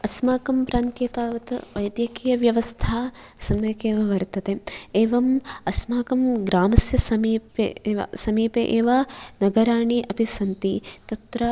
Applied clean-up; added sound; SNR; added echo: none; none; none; none.